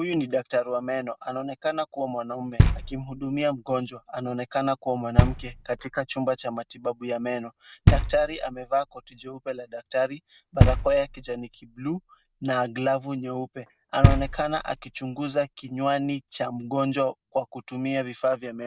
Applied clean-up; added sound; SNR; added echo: none; Knock; 0 dB; none.